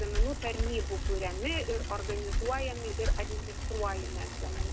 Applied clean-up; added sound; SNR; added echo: none; Bicycle; -4 dB; none.